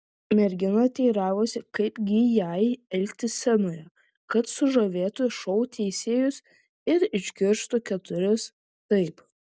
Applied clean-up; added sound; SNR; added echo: none; none; none; none.